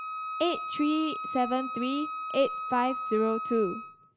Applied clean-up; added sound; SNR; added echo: none; Wind instrument, woodwind instrument; 6 dB; none.